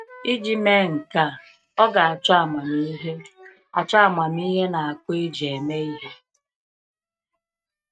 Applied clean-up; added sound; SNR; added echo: neural mask model RNNoise.